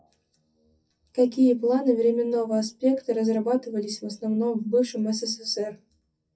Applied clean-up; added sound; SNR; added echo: classical method WPE with log-MMSE.